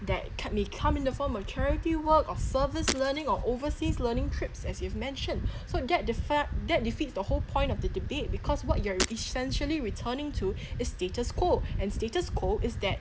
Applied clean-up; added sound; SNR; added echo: none; Shatter; 7 dB; none.